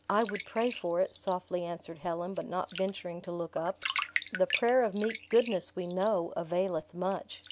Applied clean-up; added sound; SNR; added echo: none; Bathtub (filling or washing); 10 dB; none.